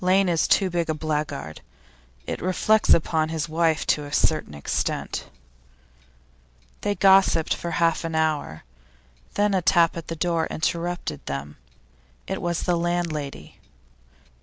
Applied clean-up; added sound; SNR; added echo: none; none; none; none.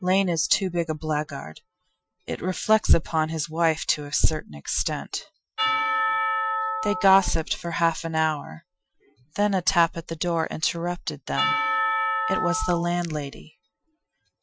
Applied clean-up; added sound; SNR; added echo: classical method Wiener filter.